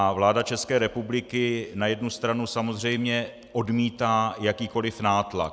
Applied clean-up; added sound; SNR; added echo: none; none; none; none.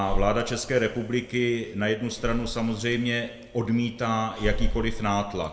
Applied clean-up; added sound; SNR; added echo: none; Breathing; 5 dB; reverberation time 1.7 s.